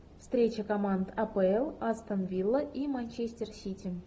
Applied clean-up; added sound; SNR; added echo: none; none; none; none.